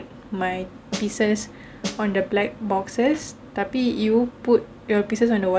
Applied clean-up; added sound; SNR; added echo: none; Snare drum; 11 dB; none.